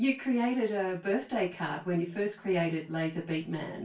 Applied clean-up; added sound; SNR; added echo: none; none; none; reverberation time 0.2 s.